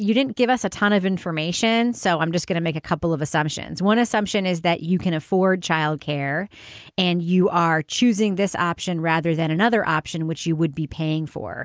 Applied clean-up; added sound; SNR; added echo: none; none; none; none.